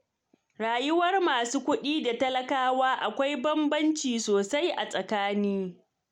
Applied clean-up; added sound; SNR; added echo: none; none; none; none.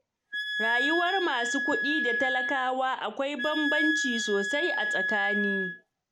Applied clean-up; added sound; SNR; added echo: none; Wind instrument, woodwind instrument; 0 dB; none.